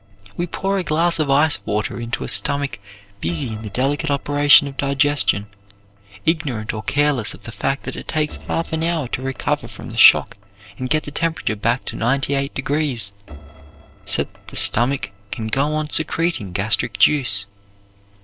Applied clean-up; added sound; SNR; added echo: neural separator model SepFormer DNS4.